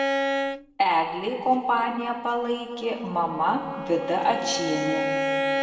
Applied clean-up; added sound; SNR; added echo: none; Bowed string instrument; 4 dB; reverberation time 2.1 s.